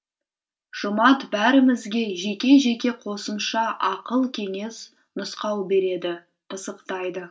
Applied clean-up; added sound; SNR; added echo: none; none; none; reverberation time 0.2 s.